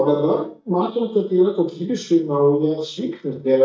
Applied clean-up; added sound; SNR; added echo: neural mask model DeepFilterNet 3.